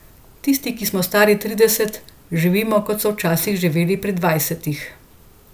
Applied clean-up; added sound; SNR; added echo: none; none; none; none.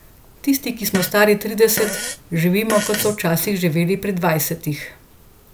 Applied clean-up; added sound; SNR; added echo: none; Fart; 10 dB; none.